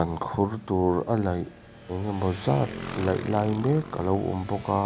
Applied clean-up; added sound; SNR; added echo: none; Motorcycle; 14 dB; none.